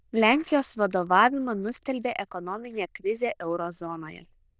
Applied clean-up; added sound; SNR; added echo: neural diffusion model UNIVERSE++.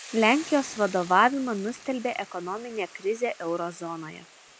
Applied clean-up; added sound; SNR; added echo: none; Boiling / Hiss; 18 dB; none.